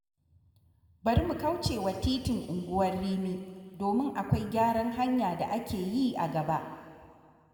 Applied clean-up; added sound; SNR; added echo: none; none; none; reverberation time 2.0 s.